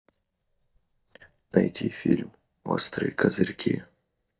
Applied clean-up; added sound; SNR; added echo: neural mask model DeepFilterNet 3.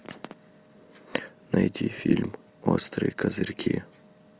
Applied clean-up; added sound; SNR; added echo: none; none; none; none.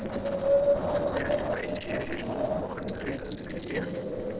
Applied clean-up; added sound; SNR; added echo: neural separator model SepFormer DNS4.